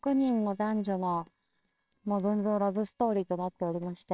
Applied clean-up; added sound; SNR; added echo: neural separator model SepFormer WHAMR!.